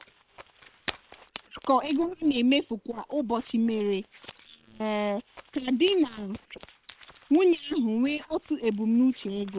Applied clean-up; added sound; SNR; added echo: neural separator model SepFormer WHAM!.